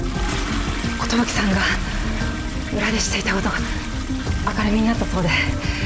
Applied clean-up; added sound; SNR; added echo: none; Toilet flush; 9 dB; none.